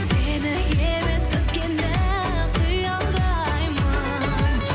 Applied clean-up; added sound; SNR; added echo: none; Microwave oven; 10 dB; none.